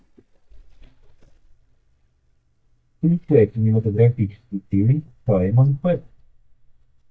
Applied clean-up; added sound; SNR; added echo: neural mask model DeepFilterNet 3.